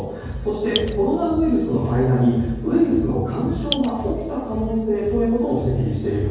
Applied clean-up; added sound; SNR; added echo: none; Drip; 8 dB; reverberation time 1.3 s.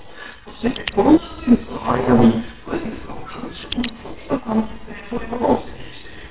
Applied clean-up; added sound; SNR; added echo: neural separator model SepFormer WHAMR!.